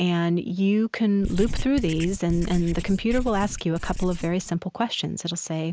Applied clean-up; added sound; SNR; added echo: none; Writing; 6 dB; none.